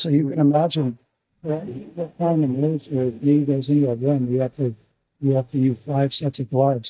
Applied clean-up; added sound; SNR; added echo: neural mask model DeepFilterNet 3.